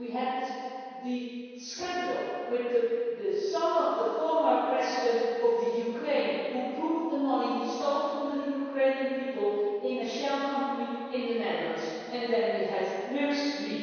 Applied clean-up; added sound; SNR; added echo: none; none; none; reverberation time 2.2 s.